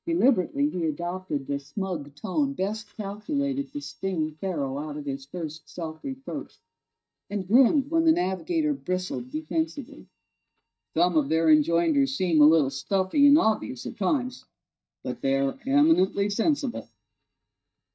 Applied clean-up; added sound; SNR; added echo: neural mask model DeepFilterNet 3.